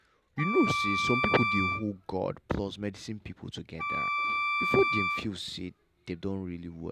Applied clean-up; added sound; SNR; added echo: none; Wind instrument, woodwind instrument; -1 dB; none.